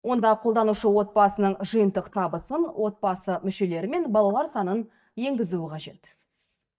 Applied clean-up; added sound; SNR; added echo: neural mask model DeepFilterNet 3.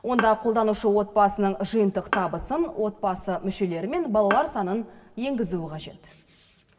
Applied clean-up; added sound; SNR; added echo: none; Bowed string instrument; 11 dB; reverberation time 1.2 s.